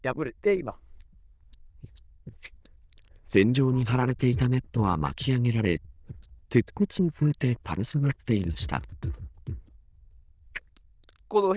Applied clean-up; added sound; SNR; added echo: neural diffusion model UNIVERSE++.